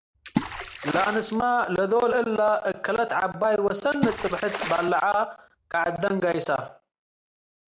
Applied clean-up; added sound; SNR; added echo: none; Water / Splash, splatter; 8 dB; none.